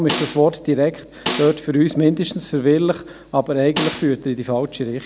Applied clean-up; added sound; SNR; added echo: none; Snare drum; 8 dB; none.